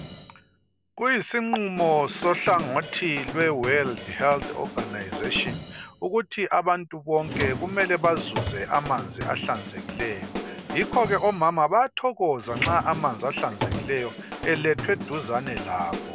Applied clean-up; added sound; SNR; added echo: none; Drawer open or close + Drum kit; 9 dB; none.